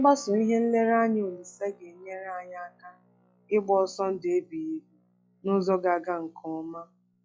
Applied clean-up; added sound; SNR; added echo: classical method log-MMSE.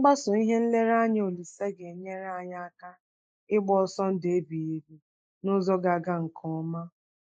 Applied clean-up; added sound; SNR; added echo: neural mask model Resemble Enhance denoiser.